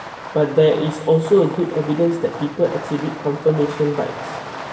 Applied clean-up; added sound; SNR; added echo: none; Fireworks; 13 dB; reverberation time 1.8 s.